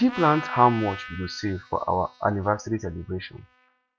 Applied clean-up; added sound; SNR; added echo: classical method log-MMSE.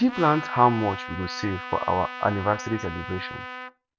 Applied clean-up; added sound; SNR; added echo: none; Trumpet; 11 dB; none.